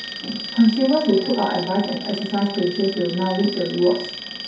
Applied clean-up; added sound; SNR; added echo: none; Alarm; 12 dB; reverberation time 0.6 s.